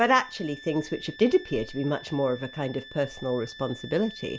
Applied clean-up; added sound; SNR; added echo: none; Wind instrument, woodwind instrument; 18 dB; none.